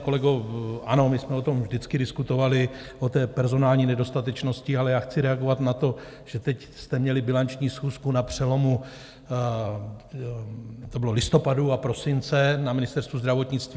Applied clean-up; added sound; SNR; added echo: none; none; none; none.